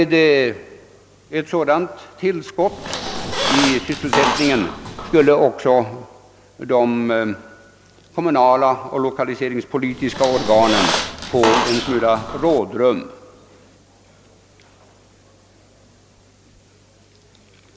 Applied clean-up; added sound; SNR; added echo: none; Squeak; 3 dB; none.